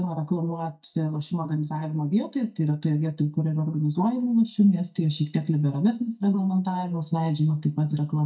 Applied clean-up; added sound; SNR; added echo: neural mask model DeepFilterNet 3.